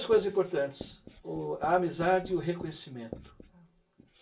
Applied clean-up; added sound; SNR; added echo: none; Writing; 17 dB; reverberation time 0.2 s.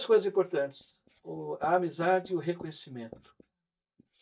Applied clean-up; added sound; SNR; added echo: neural mask model DeepFilterNet 3.